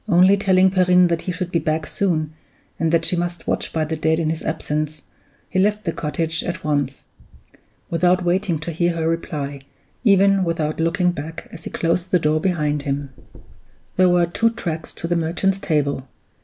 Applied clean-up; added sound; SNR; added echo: neural mask model Resemble Enhance denoiser.